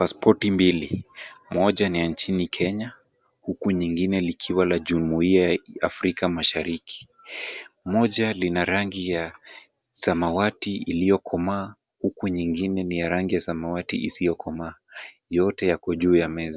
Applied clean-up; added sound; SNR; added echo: none; none; none; none.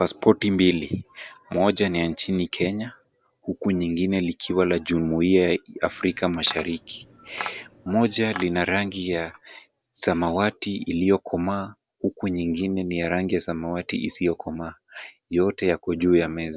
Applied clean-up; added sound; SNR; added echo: none; Tap; 16 dB; none.